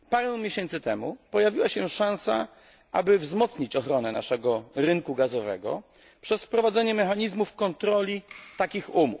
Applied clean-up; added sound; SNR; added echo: none; none; none; none.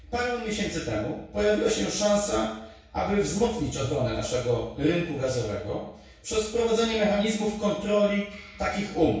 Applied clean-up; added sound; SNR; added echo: none; none; none; reverberation time 0.6 s.